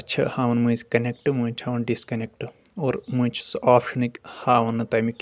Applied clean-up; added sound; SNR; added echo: none; none; none; none.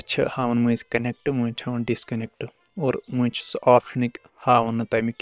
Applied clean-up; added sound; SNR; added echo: neural separator model SepFormer WHAM!.